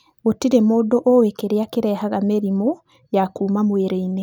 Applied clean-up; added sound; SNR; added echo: none; none; none; none.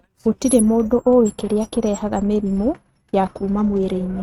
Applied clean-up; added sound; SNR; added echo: neural mask model RNNoise.